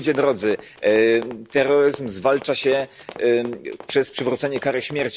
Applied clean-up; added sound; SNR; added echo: none; Run; 19 dB; none.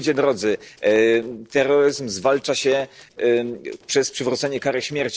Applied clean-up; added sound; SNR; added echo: neural separator model SepFormer DNS4.